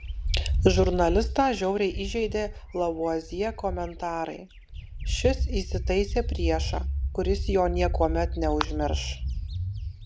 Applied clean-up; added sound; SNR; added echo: none; Bird; 2 dB; none.